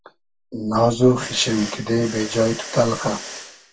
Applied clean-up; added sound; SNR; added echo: none; Mechanisms; 15 dB; reverberation time 0.1 s.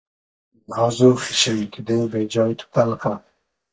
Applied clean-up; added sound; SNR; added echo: neural mask model DeepFilterNet 3.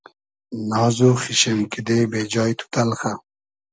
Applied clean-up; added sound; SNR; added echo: none; none; none; none.